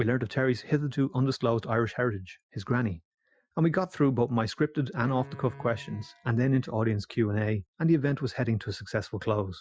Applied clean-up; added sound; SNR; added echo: classical method Wiener filter.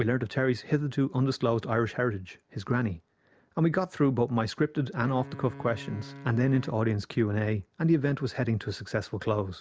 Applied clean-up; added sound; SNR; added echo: none; Wind instrument, woodwind instrument; 17 dB; none.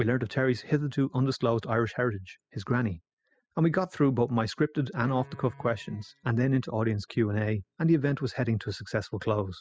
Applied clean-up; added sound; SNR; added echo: classical method spectral subtraction.